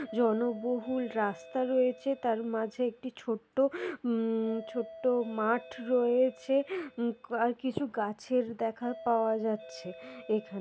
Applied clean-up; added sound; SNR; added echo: none; Doorbell; 19 dB; none.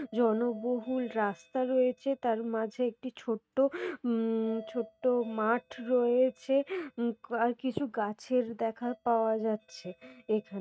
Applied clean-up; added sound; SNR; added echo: neural mask model RNNoise.